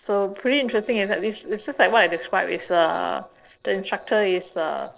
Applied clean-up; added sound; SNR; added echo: neural separator model SepFormer DNS4.